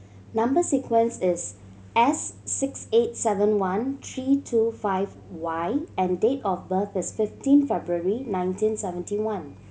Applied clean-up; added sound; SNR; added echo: none; none; none; none.